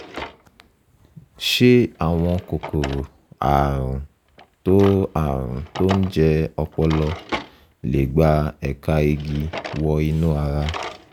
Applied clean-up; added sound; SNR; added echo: none; Drawer open or close; 16 dB; none.